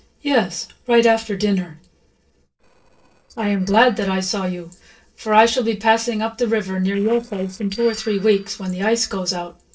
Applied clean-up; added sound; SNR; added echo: neural separator model SepFormer DNS4.